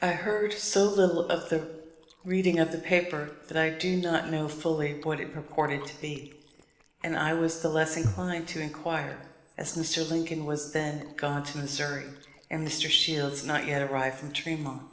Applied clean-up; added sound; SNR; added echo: neural separator model SepFormer DNS4.